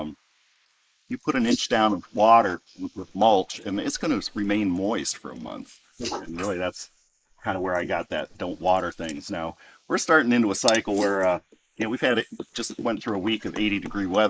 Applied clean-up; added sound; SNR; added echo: neural mask model Resemble Enhance denoiser.